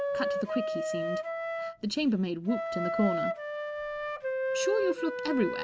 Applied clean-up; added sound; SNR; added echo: none; Wind instrument, woodwind instrument; 0 dB; none.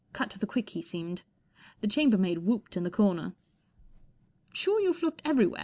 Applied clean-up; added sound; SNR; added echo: none; none; none; none.